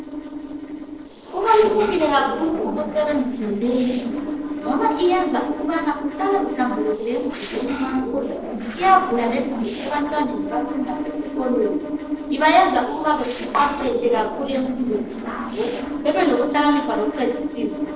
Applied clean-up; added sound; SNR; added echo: neural separator model SepFormer DNS4.